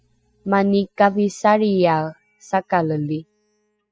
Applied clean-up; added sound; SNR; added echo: classical method spectral subtraction.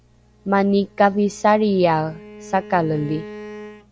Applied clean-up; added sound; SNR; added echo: none; Bowed string instrument; 18 dB; none.